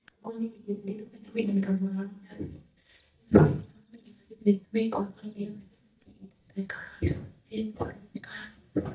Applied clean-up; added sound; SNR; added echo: neural mask model DeepFilterNet 3.